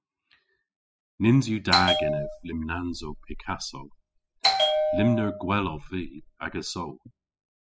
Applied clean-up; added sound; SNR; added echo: classical method spectral subtraction.